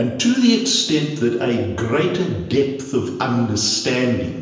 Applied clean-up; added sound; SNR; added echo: none; none; none; reverberation time 1.0 s.